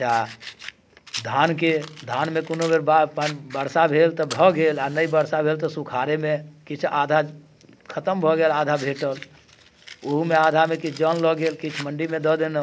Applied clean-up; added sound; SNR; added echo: none; Fire; 20 dB; none.